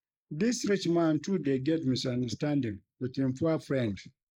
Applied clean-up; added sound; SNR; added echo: neural mask model Resemble Enhance denoiser.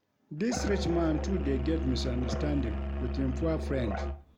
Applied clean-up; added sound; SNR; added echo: none; Musical instrument; 1 dB; none.